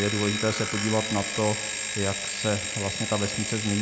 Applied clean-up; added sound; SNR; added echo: none; Alarm; 3 dB; none.